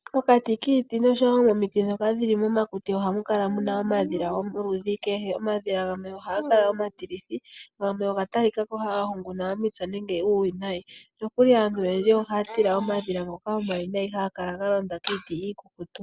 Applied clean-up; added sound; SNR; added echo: none; none; none; none.